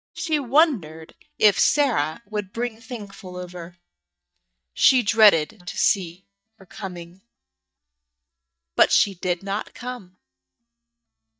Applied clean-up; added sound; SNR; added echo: neural mask model DeepFilterNet 3.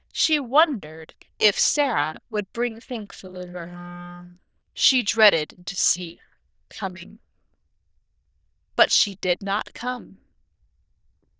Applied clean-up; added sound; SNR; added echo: neural diffusion model UNIVERSE++.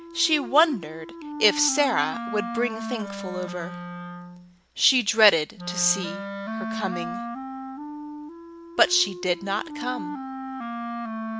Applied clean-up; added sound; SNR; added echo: none; Wind instrument, woodwind instrument; 7 dB; none.